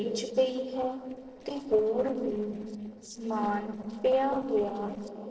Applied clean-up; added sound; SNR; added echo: neural separator model SepFormer DNS4.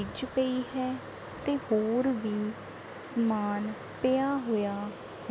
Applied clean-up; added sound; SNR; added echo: none; none; none; none.